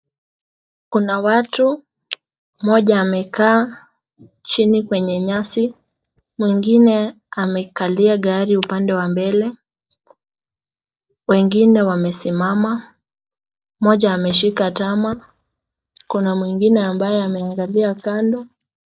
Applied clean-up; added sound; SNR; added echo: neural mask model DeepFilterNet 3.